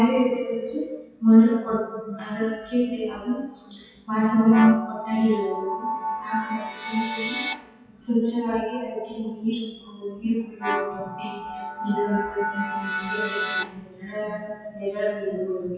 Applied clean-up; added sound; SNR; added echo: classical method WPE with log-MMSE.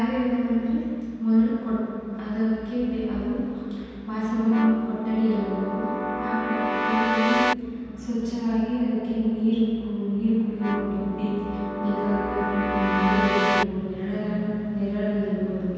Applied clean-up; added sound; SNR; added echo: none; Keyboard (musical); 2 dB; reverberation time 2.1 s.